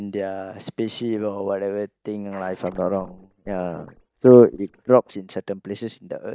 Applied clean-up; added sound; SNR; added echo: neural mask model DeepFilterNet 3.